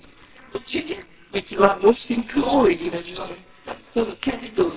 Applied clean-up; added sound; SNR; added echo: neural separator model SepFormer WHAMR!.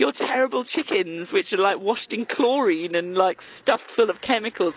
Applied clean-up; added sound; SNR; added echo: none; none; none; none.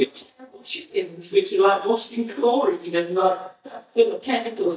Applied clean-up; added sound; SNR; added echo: neural mask model DeepFilterNet 3.